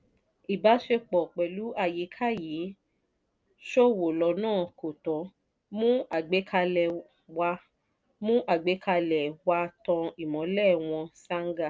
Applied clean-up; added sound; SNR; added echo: none; none; none; none.